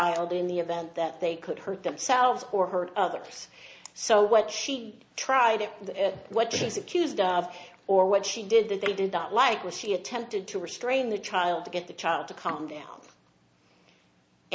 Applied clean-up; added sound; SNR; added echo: none; none; none; none.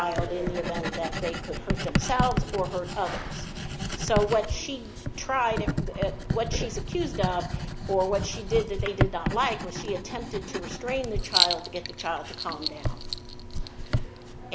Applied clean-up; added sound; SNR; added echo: none; Writing; 0 dB; none.